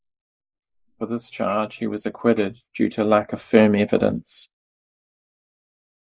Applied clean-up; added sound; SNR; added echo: neural mask model Resemble Enhance denoiser.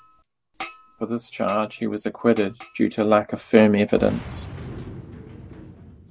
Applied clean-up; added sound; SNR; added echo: none; Boom; 17 dB; none.